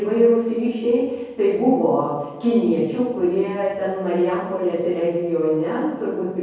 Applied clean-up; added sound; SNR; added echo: none; none; none; reverberation time 1.3 s.